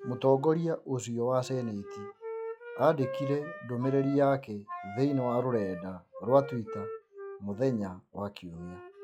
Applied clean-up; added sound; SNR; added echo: classical method log-MMSE.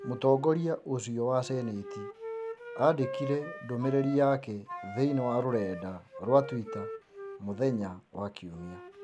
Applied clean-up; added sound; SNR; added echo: none; Wind instrument, woodwind instrument; 12 dB; none.